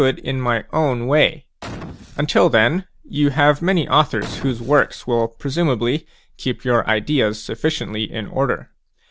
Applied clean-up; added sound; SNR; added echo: none; Boom; 16 dB; none.